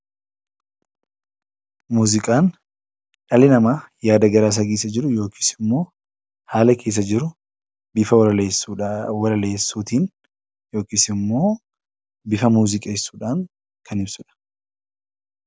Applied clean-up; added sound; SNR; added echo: none; none; none; none.